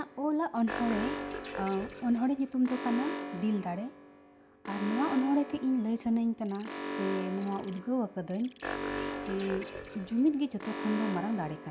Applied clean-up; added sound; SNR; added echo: none; Alarm + Insect; 7 dB; none.